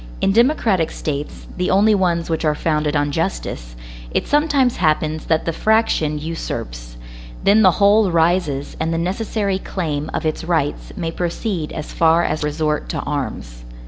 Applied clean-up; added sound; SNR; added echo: none; none; none; none.